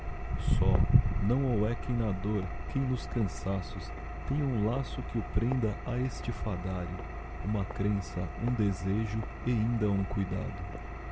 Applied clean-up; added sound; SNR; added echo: none; Walk, footsteps + Engine; 2 dB; none.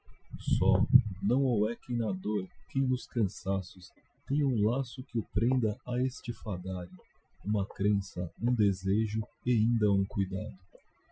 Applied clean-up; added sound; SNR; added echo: classical method Wiener filter.